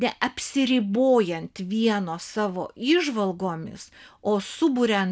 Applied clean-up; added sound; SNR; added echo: none; none; none; none.